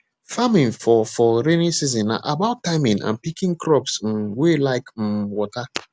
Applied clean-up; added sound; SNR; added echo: none; none; none; none.